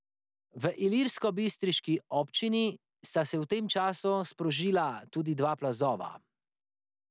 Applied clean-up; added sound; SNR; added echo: none; none; none; none.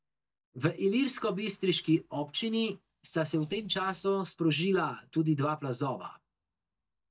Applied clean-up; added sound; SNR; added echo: neural mask model DeepFilterNet 3.